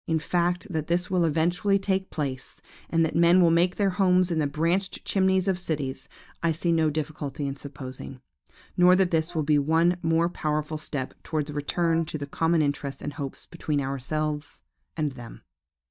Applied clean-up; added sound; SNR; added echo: neural mask model DeepFilterNet 3.